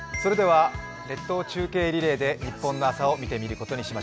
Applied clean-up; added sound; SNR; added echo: none; Marimba, xylophone; 18 dB; none.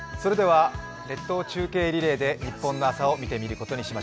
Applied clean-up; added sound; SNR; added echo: none; none; none; none.